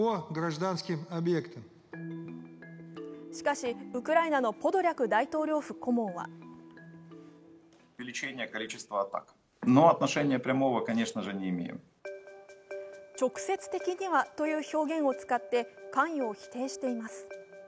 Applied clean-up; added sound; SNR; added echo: none; none; none; none.